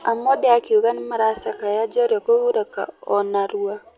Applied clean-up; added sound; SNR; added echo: none; none; none; none.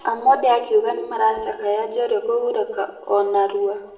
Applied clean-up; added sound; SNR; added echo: none; none; none; reverberation time 0.7 s.